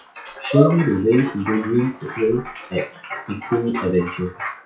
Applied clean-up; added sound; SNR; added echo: classical method WPE with log-MMSE.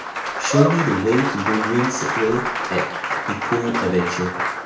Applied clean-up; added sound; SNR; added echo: none; Applause; 2 dB; reverberation time 0.5 s.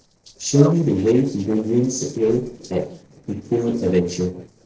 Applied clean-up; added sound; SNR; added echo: neural separator model SepFormer DNS4.